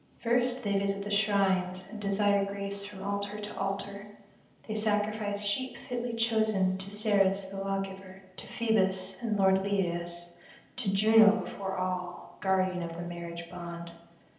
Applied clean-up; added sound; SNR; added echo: none; none; none; reverberation time 0.9 s.